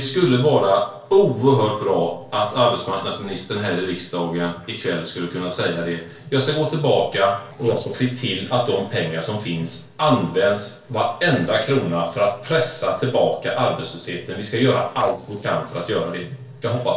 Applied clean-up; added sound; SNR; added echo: neural separator model SepFormer DNS4.